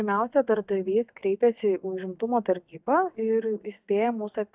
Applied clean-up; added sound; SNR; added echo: neural mask model DeepFilterNet 3.